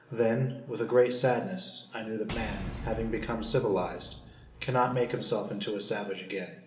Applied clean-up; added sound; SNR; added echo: none; Shatter / Boom; 12 dB; reverberation time 0.7 s.